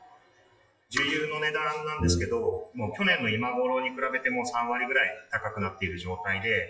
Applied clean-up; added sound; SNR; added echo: classical method WPE with log-MMSE.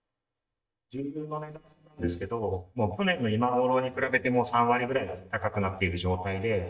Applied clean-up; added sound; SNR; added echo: neural mask model DeepFilterNet 3.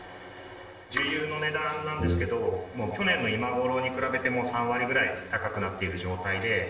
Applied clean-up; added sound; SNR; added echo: none; Brass instrument; 2 dB; reverberation time 0.8 s.